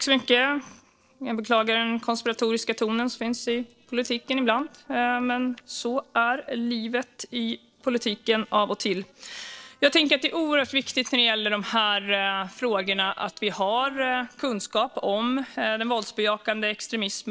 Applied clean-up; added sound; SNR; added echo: neural separator model SepFormer DNS4.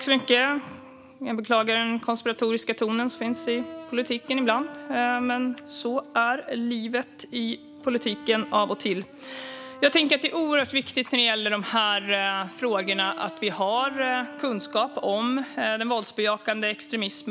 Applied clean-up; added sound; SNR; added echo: none; Brass instrument; 18 dB; none.